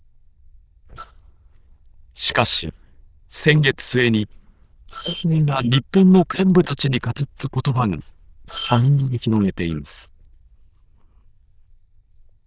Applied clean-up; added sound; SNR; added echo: neural diffusion model UNIVERSE++.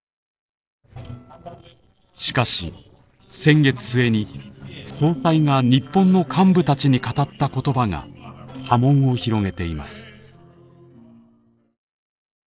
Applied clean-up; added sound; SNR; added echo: neural separator model SepFormer DNS4.